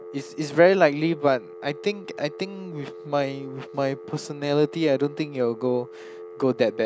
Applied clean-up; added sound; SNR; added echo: none; Telephone; 16 dB; none.